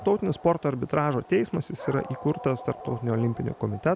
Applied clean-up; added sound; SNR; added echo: none; Dog; 16 dB; none.